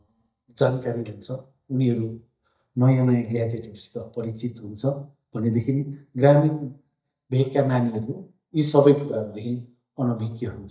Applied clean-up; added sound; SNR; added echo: neural mask model DeepFilterNet 3.